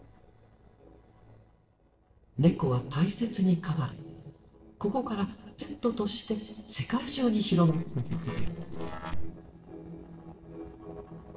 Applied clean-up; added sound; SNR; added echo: neural separator model SepFormer DNS4.